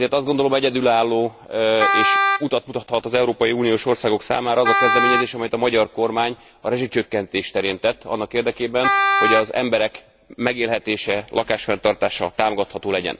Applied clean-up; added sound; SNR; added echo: none; Wind instrument, woodwind instrument; -1 dB; none.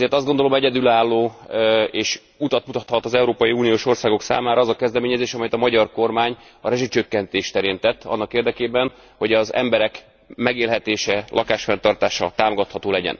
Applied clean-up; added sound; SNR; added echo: none; none; none; none.